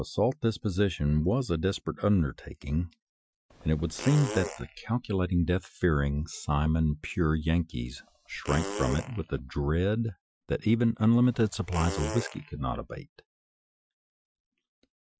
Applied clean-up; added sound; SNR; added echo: classical method Wiener filter.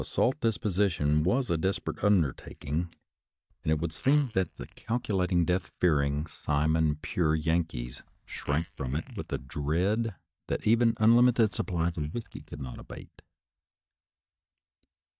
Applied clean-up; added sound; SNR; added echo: neural mask model DeepFilterNet 3.